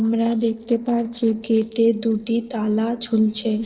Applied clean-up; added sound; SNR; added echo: neural separator model SepFormer DNS4.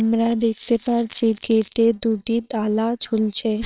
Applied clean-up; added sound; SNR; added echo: neural separator model SepFormer WHAMR!.